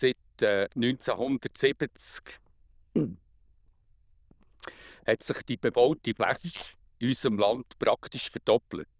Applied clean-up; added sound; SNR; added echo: neural diffusion model UNIVERSE++.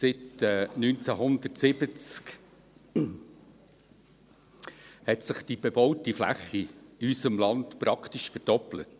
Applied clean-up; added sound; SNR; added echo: none; none; none; none.